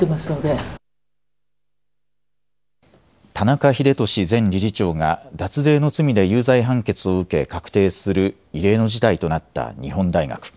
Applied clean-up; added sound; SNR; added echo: none; none; none; none.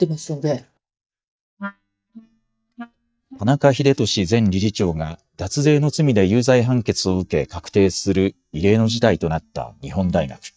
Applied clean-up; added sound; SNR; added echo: neural mask model DeepFilterNet 3.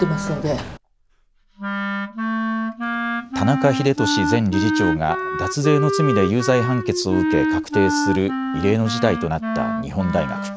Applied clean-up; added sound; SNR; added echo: none; Wind instrument, woodwind instrument; 2 dB; none.